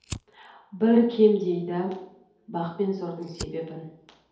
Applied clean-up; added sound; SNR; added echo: none; Fire; 19 dB; reverberation time 2.2 s.